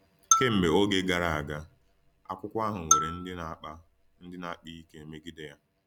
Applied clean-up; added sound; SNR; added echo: none; Marimba, xylophone; 1 dB; none.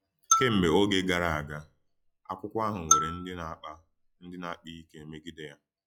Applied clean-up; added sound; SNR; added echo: classical method log-MMSE.